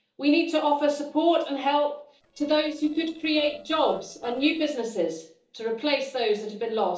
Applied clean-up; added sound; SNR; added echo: neural separator model SepFormer DNS4.